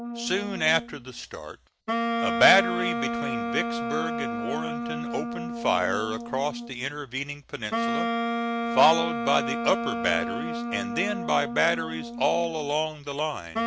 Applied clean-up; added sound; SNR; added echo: none; Wind instrument, woodwind instrument; 3 dB; none.